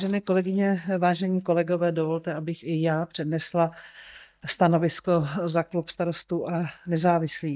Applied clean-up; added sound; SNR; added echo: neural mask model DeepFilterNet 3.